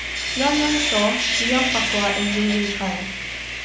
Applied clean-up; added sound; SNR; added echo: none; Sawing; 0 dB; none.